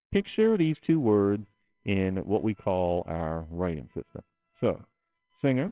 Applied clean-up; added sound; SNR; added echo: neural separator model SepFormer WHAMR!.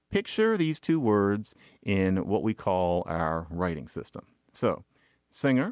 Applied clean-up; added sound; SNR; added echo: none; none; none; none.